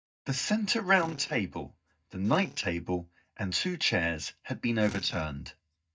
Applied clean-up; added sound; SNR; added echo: neural mask model DeepFilterNet 3.